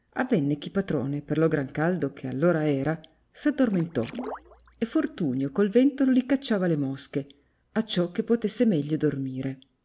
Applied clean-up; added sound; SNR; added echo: none; Water / Splash, splatter; 17 dB; none.